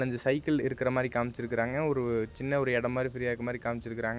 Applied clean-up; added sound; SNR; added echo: none; none; none; none.